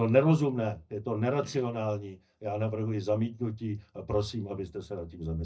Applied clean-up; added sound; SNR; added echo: neural mask model DeepFilterNet 3.